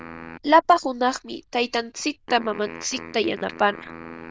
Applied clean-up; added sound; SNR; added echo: neural diffusion model UNIVERSE++.